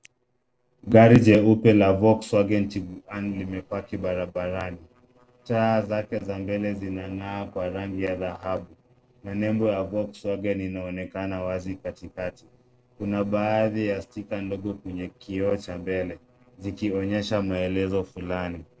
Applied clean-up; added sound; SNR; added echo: neural separator model SepFormer DNS4.